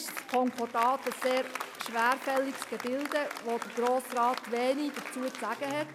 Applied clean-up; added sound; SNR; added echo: none; Applause; 10 dB; none.